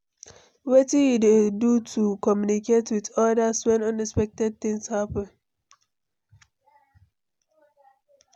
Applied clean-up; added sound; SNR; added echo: none; none; none; none.